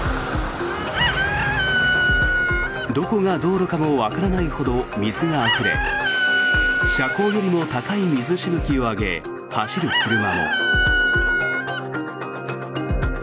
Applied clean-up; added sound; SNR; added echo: none; Chicken, rooster; 1 dB; none.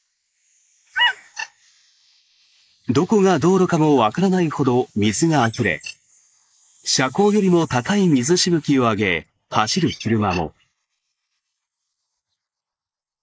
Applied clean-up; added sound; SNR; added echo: neural mask model Resemble Enhance denoiser.